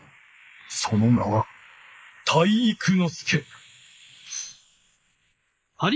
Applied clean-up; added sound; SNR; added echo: neural mask model Resemble Enhance denoiser.